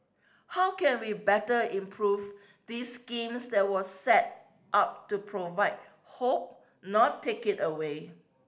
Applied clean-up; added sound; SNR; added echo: none; none; none; none.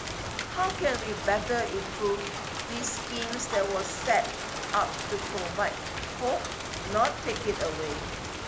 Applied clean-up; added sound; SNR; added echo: none; Rain; 4 dB; none.